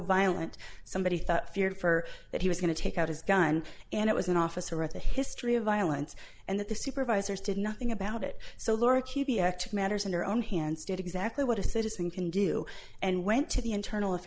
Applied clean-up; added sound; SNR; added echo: none; none; none; none.